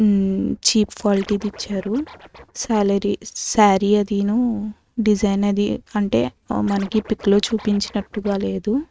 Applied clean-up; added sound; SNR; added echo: neural mask model RNNoise.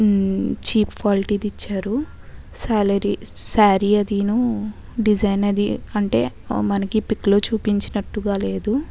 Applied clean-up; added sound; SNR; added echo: none; none; none; none.